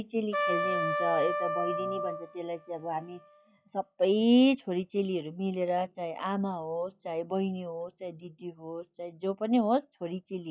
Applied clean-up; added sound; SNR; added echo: classical method log-MMSE.